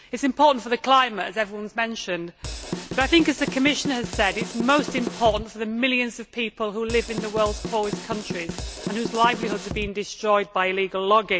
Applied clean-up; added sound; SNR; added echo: none; Drum kit; 8 dB; none.